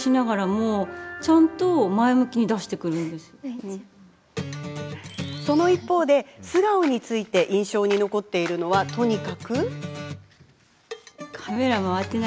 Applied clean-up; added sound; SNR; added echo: none; none; none; none.